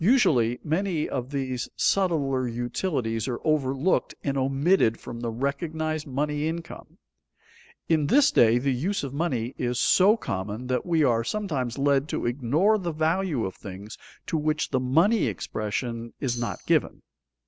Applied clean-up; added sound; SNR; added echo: none; Tambourine; 13 dB; none.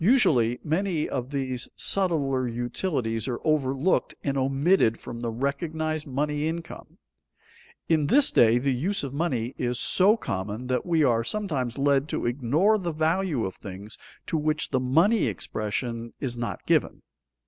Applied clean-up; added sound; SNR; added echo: none; none; none; none.